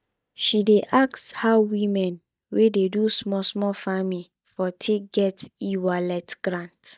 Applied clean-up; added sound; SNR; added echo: neural mask model DeepFilterNet 3.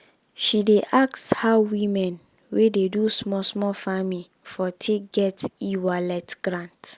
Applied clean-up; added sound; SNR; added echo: none; none; none; none.